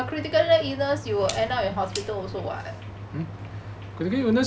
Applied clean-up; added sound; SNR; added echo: none; Clock; 15 dB; none.